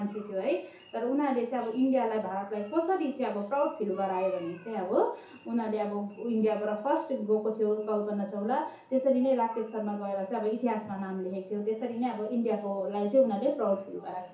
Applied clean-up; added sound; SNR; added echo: none; none; none; reverberation time 0.7 s.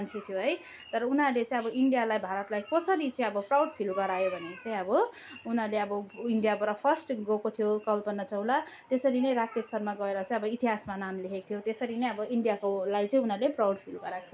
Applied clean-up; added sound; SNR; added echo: none; none; none; none.